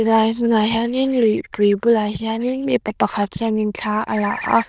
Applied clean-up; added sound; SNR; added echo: neural diffusion model UNIVERSE++.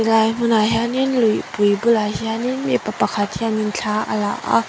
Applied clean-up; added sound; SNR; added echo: none; none; none; none.